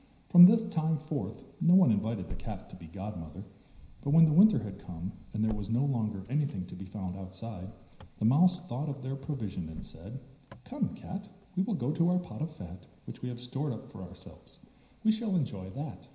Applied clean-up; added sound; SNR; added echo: none; Wind; 18 dB; reverberation time 0.9 s.